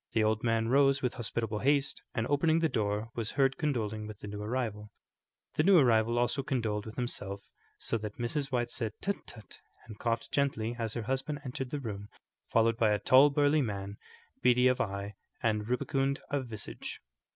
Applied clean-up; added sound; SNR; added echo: none; none; none; none.